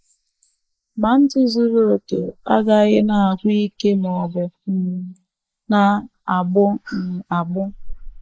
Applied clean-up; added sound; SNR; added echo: neural mask model Resemble Enhance denoiser.